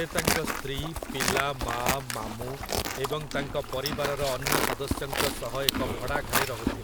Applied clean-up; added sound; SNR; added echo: none; Livestock, farm animals, working animals; -3 dB; none.